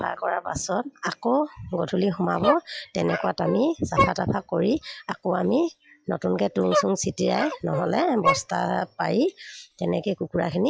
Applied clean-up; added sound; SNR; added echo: classical method log-MMSE.